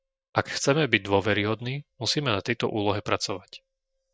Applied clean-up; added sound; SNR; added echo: neural mask model DeepFilterNet 3.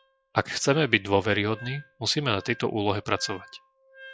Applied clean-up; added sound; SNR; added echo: classical method log-MMSE.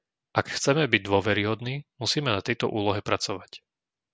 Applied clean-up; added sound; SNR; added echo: none; none; none; none.